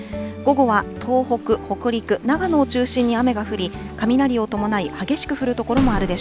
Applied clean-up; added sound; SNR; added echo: none; Water tap, faucet; 12 dB; none.